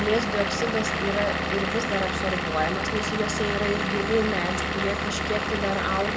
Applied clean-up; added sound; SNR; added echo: none; Engine / Vehicle; -1 dB; none.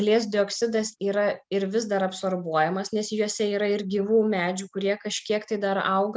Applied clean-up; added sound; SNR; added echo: none; none; none; none.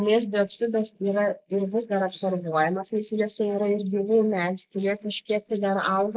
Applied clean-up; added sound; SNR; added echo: neural mask model Resemble Enhance denoiser.